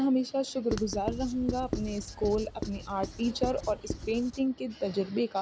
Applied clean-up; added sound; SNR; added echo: none; Writing; 7 dB; none.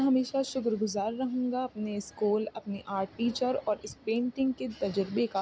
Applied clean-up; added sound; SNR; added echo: none; none; none; none.